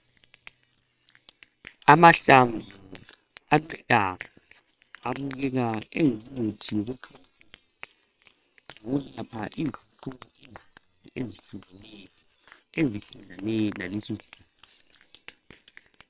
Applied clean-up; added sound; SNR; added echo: neural separator model SepFormer WHAM!.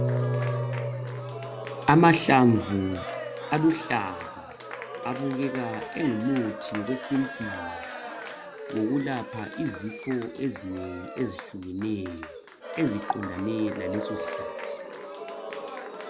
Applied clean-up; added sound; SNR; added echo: none; Cheering + Piano; 6 dB; none.